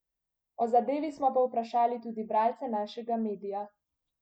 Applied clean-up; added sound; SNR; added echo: none; none; none; none.